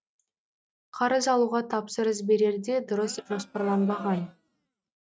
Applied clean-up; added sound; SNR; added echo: neural mask model RNNoise.